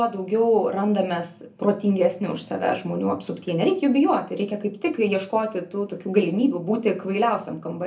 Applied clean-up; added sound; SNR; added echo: none; none; none; reverberation time 0.3 s.